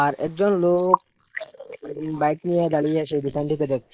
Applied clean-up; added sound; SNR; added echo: neural mask model Resemble Enhance denoiser.